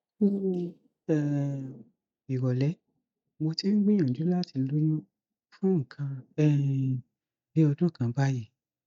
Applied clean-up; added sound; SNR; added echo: neural mask model DeepFilterNet 3.